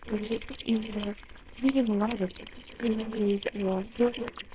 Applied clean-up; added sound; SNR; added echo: neural separator model SepFormer WHAMR!.